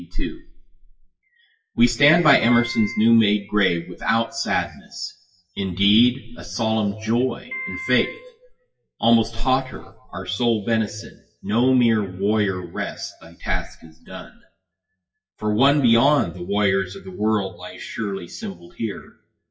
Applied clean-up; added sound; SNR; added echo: classical method WPE with log-MMSE.